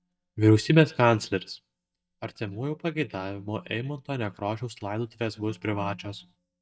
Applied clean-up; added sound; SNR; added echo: neural mask model DeepFilterNet 3.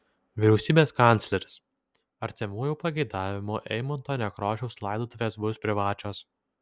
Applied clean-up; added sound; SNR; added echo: none; none; none; none.